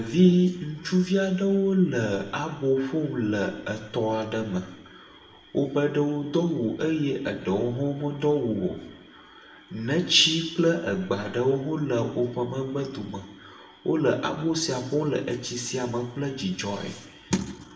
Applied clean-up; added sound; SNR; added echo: none; none; none; reverberation time 0.9 s.